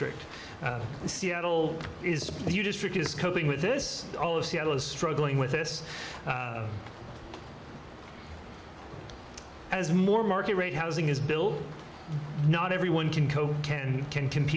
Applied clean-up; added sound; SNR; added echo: none; none; none; none.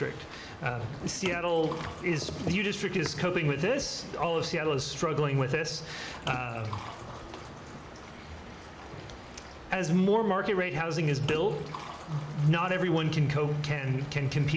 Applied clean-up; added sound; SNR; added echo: none; Liquid; 18 dB; none.